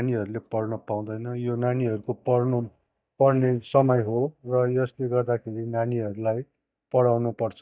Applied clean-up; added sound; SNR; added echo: neural mask model DeepFilterNet 3.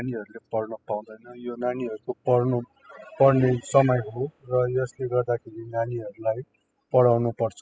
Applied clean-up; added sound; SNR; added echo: classical method spectral subtraction.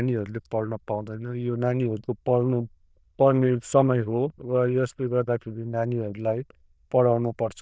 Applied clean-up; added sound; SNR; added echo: neural diffusion model UNIVERSE++.